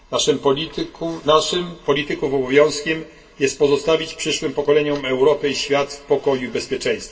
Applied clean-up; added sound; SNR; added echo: none; none; none; reverberation time 0.2 s.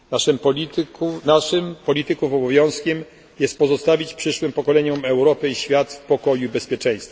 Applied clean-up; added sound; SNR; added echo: none; none; none; none.